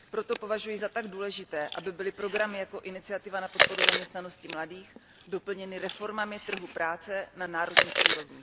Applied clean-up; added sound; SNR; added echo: none; Chewing, mastication; -4 dB; none.